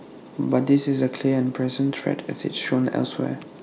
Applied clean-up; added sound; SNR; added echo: none; none; none; none.